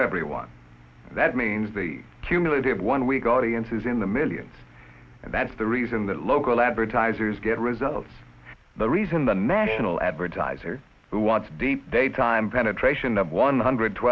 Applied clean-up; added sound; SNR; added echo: none; Wind instrument, woodwind instrument; 8 dB; none.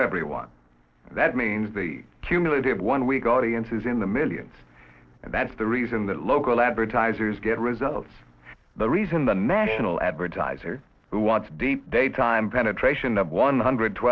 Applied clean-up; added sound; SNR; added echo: neural separator model SepFormer DNS4.